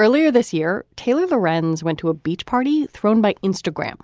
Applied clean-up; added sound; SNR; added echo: none; none; none; none.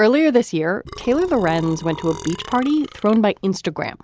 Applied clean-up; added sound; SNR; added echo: none; Burping, eructation; 17 dB; none.